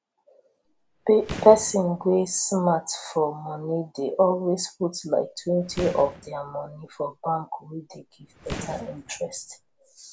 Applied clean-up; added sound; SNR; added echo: none; Fireworks; 15 dB; none.